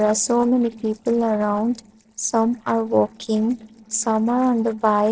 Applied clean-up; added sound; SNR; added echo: neural separator model SepFormer DNS4.